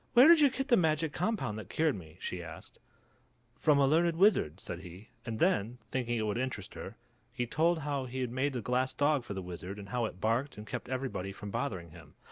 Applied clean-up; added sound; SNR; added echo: none; none; none; none.